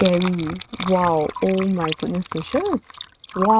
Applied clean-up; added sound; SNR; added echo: neural mask model RNNoise.